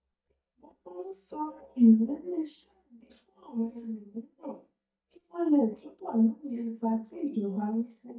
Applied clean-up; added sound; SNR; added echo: neural mask model DeepFilterNet 3.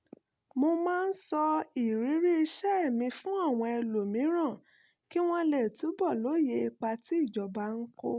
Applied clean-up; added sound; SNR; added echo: none; none; none; none.